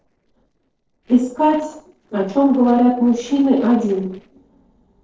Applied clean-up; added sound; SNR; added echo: neural separator model SepFormer DNS4.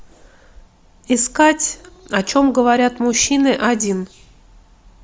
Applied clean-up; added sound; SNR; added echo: none; none; none; none.